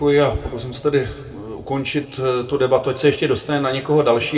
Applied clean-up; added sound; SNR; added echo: none; none; none; reverberation time 2.0 s.